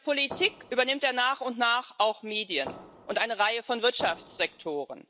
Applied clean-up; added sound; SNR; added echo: none; Fireworks; 16 dB; none.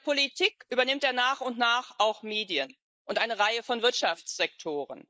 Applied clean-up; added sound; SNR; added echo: neural mask model Resemble Enhance denoiser.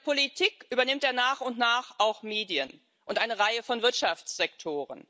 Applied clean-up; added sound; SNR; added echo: none; none; none; none.